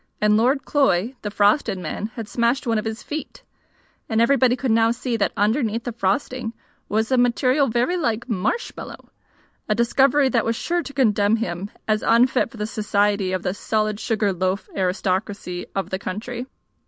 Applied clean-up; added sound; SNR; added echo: none; none; none; none.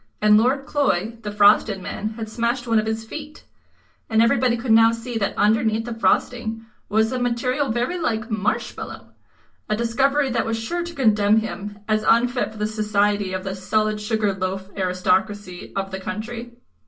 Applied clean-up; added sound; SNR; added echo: none; none; none; reverberation time 0.2 s.